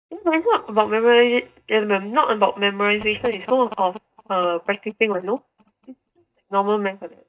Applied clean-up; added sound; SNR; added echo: neural mask model DeepFilterNet 3.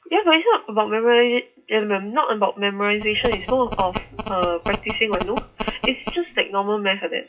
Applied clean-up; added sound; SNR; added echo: classical method WPE with log-MMSE.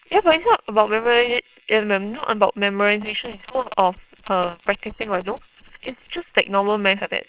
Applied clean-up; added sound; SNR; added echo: neural separator model SepFormer WHAMR!.